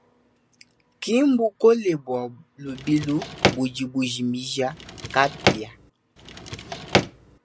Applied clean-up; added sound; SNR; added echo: none; Drawer open or close; 2 dB; none.